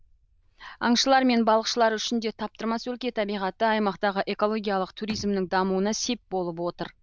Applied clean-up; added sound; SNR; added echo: neural diffusion model UNIVERSE++.